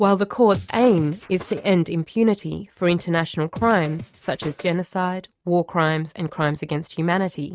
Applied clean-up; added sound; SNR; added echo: neural mask model RNNoise.